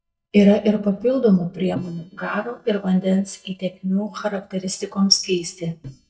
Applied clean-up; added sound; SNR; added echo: neural mask model DeepFilterNet 3.